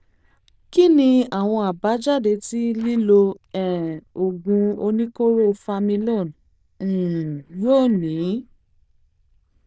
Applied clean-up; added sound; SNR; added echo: neural diffusion model UNIVERSE++.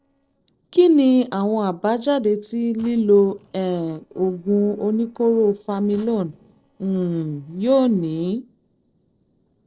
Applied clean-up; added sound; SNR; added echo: neural separator model SepFormer DNS4.